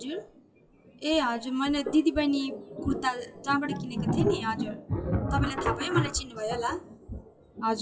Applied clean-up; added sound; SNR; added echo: classical method WPE with log-MMSE.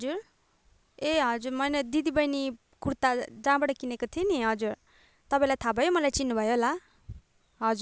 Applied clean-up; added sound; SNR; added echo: none; none; none; none.